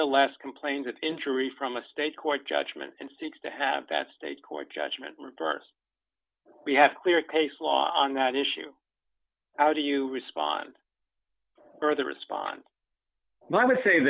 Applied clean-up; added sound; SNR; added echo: none; none; none; none.